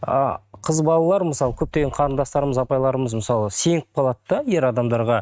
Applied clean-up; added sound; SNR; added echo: neural mask model RNNoise.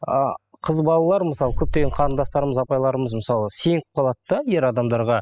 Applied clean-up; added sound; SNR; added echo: classical method spectral subtraction.